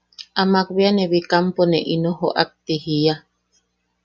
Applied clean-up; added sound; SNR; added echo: none; none; none; none.